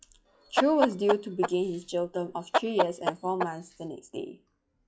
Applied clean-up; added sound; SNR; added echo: classical method log-MMSE.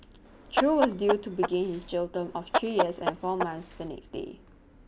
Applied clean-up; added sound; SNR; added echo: none; Chicken, rooster; 1 dB; none.